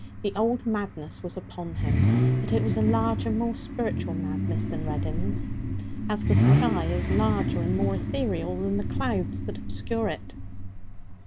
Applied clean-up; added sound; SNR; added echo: none; Idling / Accelerating, revving, vroom / Car; -3 dB; none.